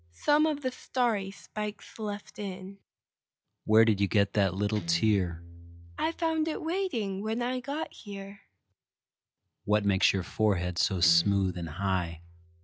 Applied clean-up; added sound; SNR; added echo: none; Guitar; 20 dB; none.